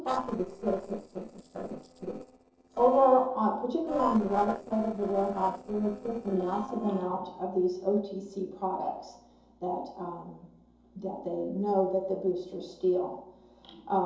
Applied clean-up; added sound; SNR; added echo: neural separator model SepFormer DNS4.